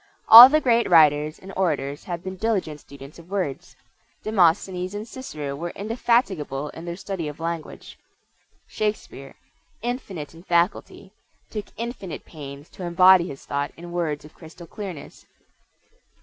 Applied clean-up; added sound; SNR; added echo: none; none; none; none.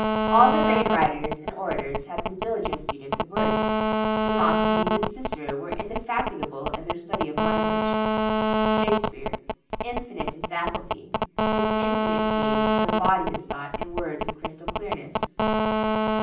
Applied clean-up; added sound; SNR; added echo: none; Telephone; -5 dB; reverberation time 0.6 s.